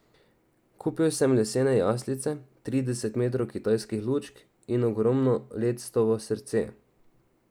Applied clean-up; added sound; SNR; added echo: none; none; none; none.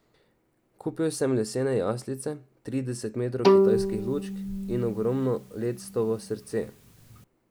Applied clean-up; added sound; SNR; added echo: none; Bowed string instrument; -2 dB; none.